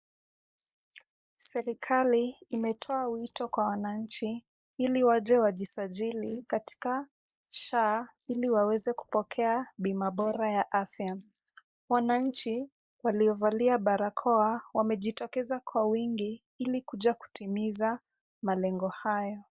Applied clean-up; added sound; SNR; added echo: neural mask model Resemble Enhance denoiser.